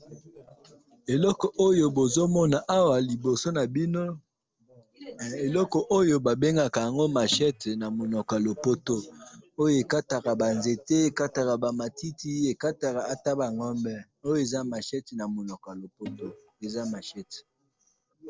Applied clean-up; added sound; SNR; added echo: neural separator model SepFormer DNS4.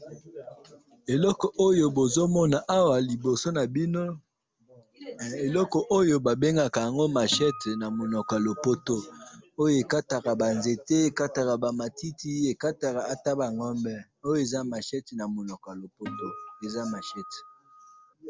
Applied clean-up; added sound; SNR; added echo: none; Acoustic guitar; 15 dB; none.